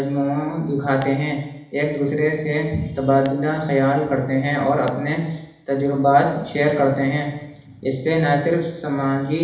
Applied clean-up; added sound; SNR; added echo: none; Tap / Glass; 19 dB; reverberation time 0.8 s.